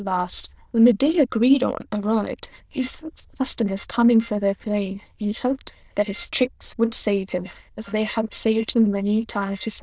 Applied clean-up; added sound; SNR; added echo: neural diffusion model UNIVERSE++.